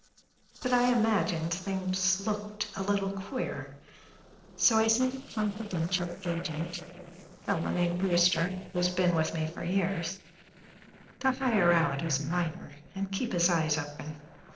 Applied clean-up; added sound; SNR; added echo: neural separator model SepFormer DNS4.